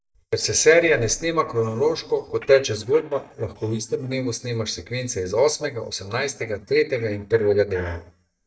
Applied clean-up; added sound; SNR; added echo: neural mask model DeepFilterNet 3.